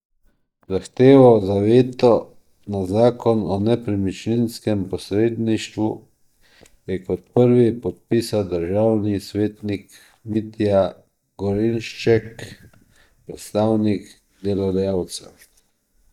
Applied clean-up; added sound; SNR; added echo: neural mask model DeepFilterNet 3.